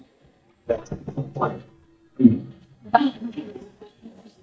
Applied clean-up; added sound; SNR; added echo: neural mask model DeepFilterNet 3.